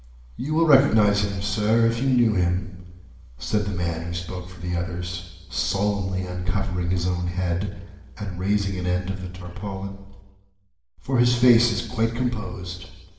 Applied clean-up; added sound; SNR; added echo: none; none; none; reverberation time 1.0 s.